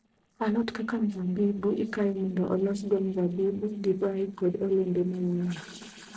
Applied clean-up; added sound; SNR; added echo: neural separator model SepFormer DNS4.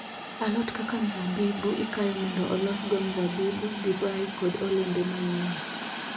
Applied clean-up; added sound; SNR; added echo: none; Hiss; 7 dB; reverberation time 0.6 s.